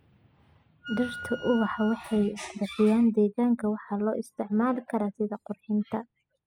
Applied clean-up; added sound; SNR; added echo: classical method spectral subtraction.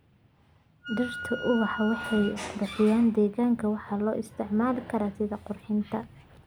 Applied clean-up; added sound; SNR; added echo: none; Wind instrument, woodwind instrument; 11 dB; none.